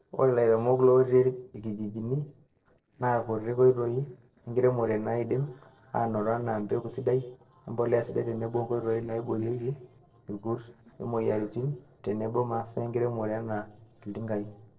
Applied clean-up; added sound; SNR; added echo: neural separator model SepFormer DNS4.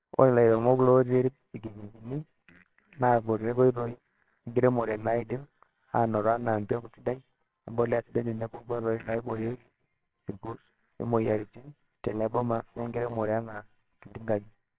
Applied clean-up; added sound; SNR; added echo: neural separator model SepFormer WHAMR!.